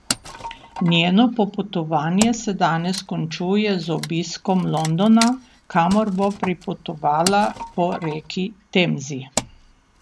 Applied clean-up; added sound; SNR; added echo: none; Wood; 13 dB; none.